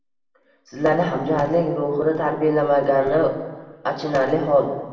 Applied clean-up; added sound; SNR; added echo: none; none; none; reverberation time 1.3 s.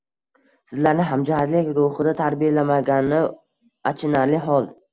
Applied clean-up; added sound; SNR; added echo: none; none; none; none.